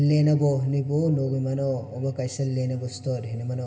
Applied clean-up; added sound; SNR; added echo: none; none; none; reverberation time 2.9 s.